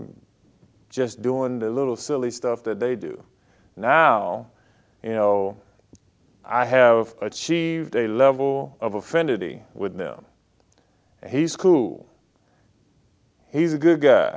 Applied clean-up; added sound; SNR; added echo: none; none; none; none.